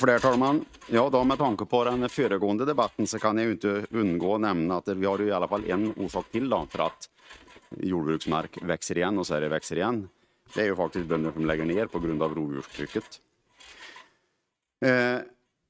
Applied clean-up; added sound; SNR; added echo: neural mask model RNNoise.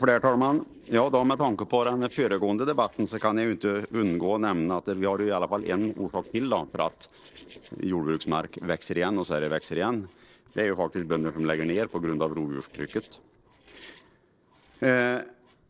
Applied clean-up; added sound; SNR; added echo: neural separator model SepFormer DNS4.